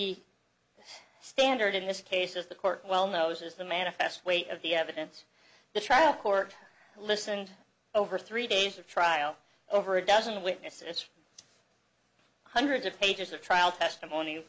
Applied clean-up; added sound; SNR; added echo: none; none; none; none.